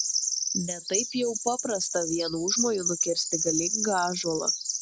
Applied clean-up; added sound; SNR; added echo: none; Bird vocalization, bird call, bird song; 0 dB; none.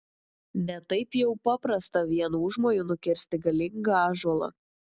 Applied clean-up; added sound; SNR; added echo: none; none; none; none.